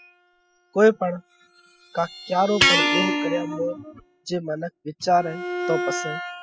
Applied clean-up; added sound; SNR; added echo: classical method spectral subtraction.